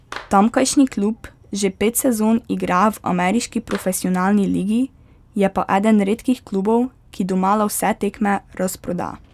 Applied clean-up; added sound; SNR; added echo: none; Clapping; 20 dB; none.